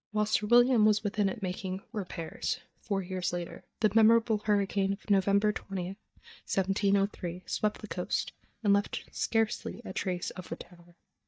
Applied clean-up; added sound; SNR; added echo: neural mask model DeepFilterNet 3.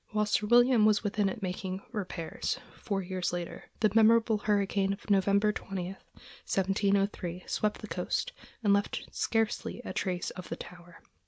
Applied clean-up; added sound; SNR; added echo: none; none; none; none.